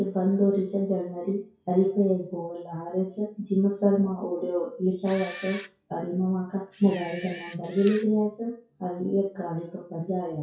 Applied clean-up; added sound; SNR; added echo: classical method WPE with log-MMSE.